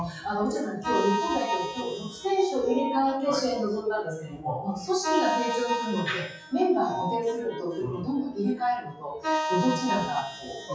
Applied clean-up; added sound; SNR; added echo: classical method WPE with log-MMSE.